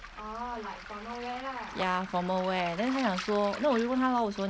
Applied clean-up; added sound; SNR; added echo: none; Waves, surf; 13 dB; none.